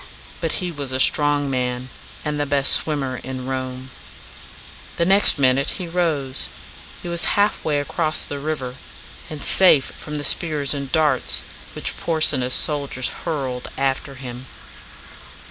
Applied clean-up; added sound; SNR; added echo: none; Sink (filling or washing) / Water tap, faucet; 16 dB; none.